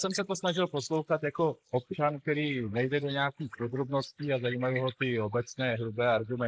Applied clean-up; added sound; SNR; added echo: neural mask model Resemble Enhance denoiser.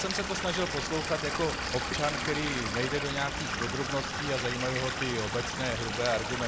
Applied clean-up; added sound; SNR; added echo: none; Stream / Liquid; 1 dB; none.